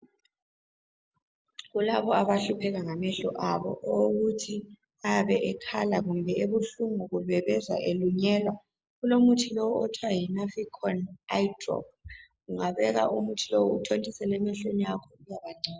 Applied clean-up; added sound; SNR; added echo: none; none; none; none.